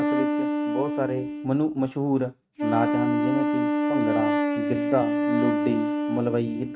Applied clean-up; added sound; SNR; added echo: neural mask model RNNoise.